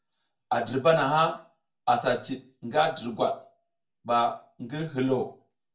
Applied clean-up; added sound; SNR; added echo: none; none; none; reverberation time 0.2 s.